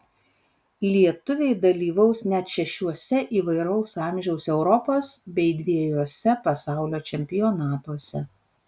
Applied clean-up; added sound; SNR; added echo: none; none; none; none.